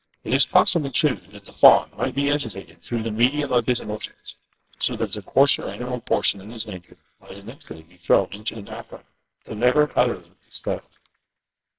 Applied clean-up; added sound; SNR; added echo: neural separator model SepFormer WHAMR!.